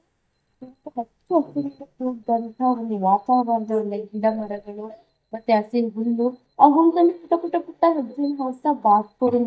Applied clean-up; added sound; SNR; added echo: neural mask model DeepFilterNet 3.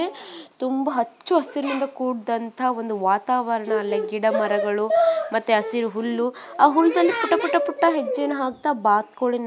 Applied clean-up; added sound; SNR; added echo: none; none; none; none.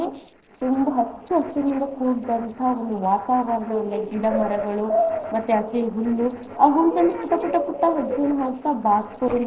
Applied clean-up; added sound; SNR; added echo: neural separator model SepFormer DNS4.